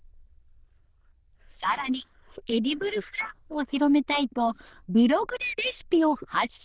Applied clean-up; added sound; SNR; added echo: neural diffusion model UNIVERSE++.